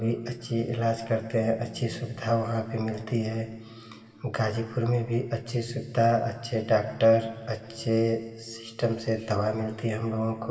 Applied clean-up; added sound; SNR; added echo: none; none; none; reverberation time 2.3 s.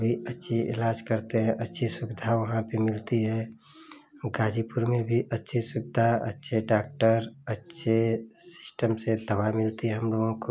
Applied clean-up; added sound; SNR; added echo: none; none; none; none.